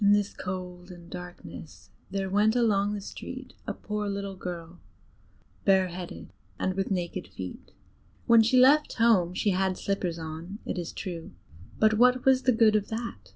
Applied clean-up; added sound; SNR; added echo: none; none; none; none.